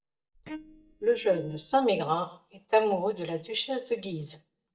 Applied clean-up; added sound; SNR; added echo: neural mask model DeepFilterNet 3.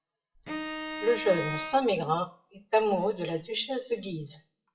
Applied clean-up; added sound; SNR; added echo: classical method WPE with log-MMSE.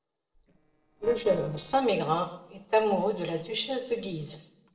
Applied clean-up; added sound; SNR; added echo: neural separator model SepFormer DNS4.